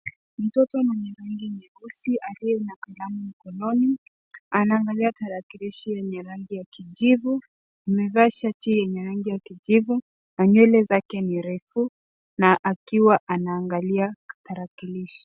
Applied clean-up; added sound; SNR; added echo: none; none; none; none.